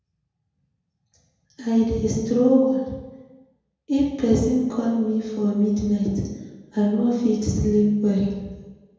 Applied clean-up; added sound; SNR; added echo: none; none; none; reverberation time 1.2 s.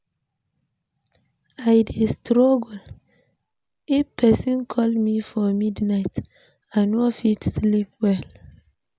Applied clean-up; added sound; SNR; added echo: none; none; none; none.